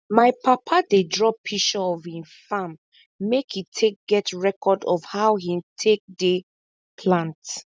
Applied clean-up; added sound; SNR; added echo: none; none; none; none.